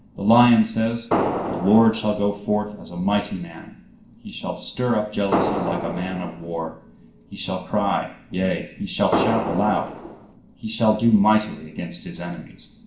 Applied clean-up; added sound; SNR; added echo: none; Fireworks; 3 dB; reverberation time 0.5 s.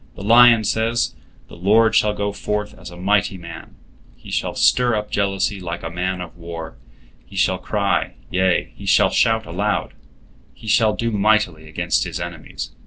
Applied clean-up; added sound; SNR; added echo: none; none; none; none.